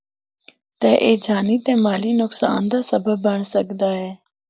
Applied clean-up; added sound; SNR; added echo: none; none; none; none.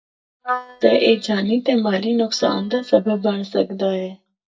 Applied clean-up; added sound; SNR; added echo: neural mask model DeepFilterNet 3.